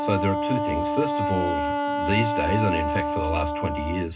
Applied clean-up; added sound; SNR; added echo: none; Wind instrument, woodwind instrument; -1 dB; reverberation time 0.2 s.